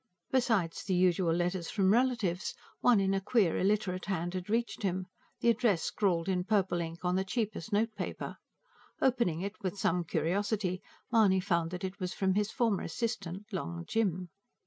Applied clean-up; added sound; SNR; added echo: none; none; none; none.